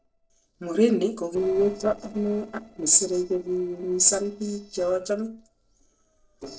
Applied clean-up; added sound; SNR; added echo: neural separator model SepFormer DNS4.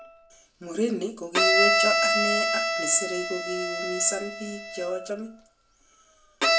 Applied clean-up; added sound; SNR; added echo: none; Bowed string instrument; -4 dB; reverberation time 0.2 s.